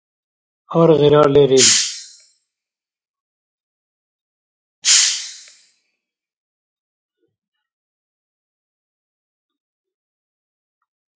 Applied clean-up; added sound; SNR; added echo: classical method log-MMSE.